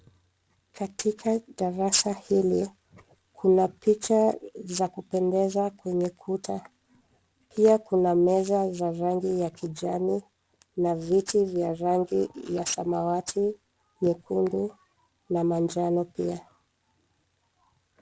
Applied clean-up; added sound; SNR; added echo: none; none; none; none.